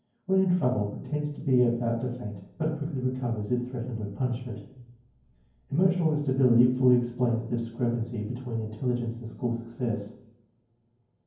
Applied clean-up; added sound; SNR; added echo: none; none; none; reverberation time 0.9 s.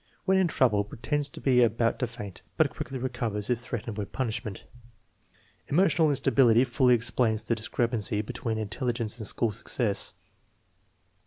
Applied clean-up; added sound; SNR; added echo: none; none; none; none.